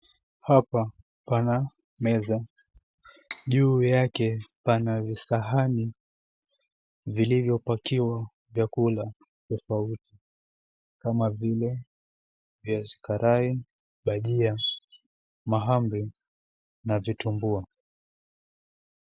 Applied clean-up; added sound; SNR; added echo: none; Cutlery, silverware; 14 dB; none.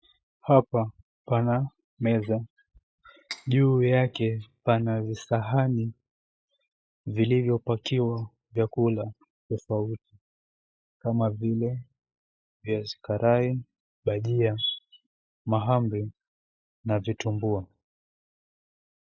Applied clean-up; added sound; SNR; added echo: classical method log-MMSE.